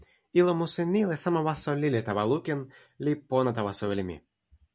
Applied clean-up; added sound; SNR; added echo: none; none; none; none.